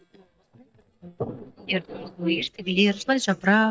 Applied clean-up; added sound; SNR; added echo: neural mask model DeepFilterNet 3.